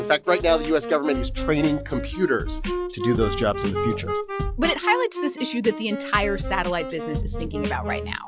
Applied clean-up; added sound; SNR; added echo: classical method log-MMSE.